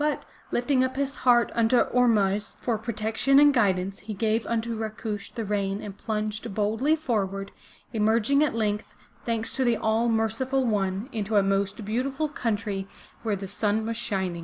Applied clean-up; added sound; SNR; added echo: none; none; none; none.